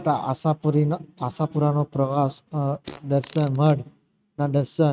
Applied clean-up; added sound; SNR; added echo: neural mask model RNNoise.